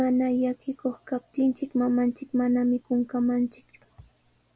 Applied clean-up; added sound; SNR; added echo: none; none; none; none.